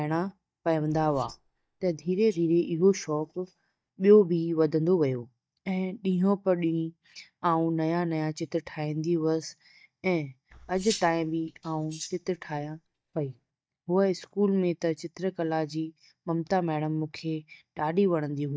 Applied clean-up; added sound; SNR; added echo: neural mask model DeepFilterNet 3.